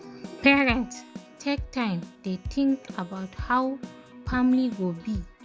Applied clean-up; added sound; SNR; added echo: none; Keyboard (musical); 13 dB; none.